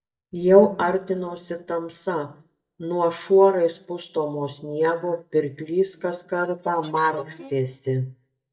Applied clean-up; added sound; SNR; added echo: neural mask model DeepFilterNet 3.